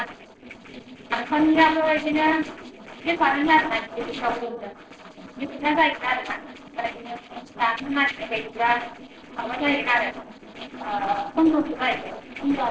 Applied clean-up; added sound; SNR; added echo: neural separator model SepFormer DNS4.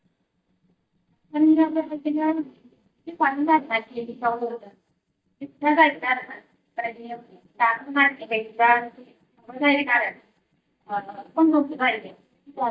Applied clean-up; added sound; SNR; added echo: neural mask model DeepFilterNet 3.